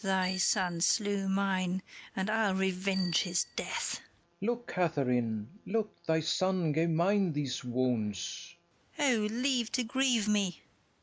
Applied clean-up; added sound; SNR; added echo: none; Bicycle bell; 17 dB; none.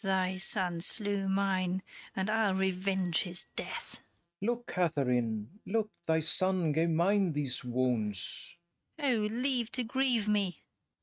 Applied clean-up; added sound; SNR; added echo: neural mask model RNNoise.